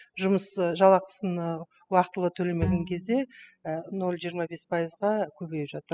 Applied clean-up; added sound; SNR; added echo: classical method spectral subtraction.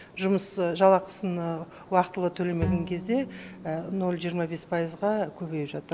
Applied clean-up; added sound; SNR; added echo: none; Bowed string instrument; 8 dB; none.